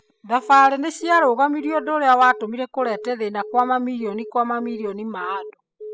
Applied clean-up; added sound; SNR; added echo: classical method spectral subtraction.